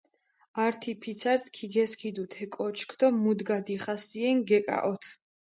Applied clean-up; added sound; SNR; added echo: none; none; none; none.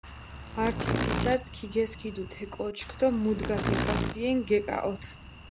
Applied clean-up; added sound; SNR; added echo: none; Insect; 3 dB; none.